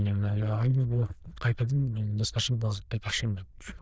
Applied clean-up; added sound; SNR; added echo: neural diffusion model UNIVERSE++.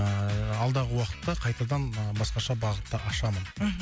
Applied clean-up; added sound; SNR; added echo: none; none; none; none.